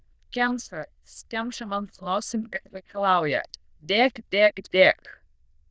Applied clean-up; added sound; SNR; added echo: neural diffusion model UNIVERSE++.